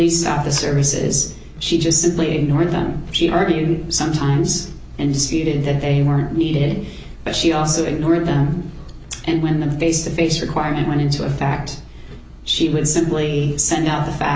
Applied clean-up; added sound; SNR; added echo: none; none; none; none.